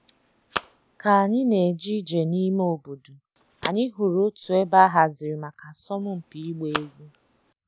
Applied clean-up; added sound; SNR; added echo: none; Telephone; 17 dB; none.